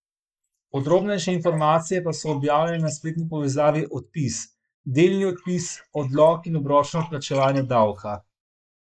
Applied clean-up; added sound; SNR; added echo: neural mask model Resemble Enhance denoiser.